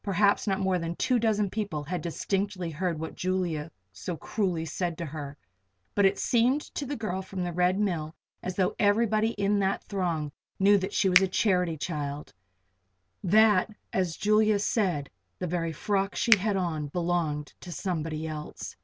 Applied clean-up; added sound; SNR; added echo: none; Finger snapping; 9 dB; none.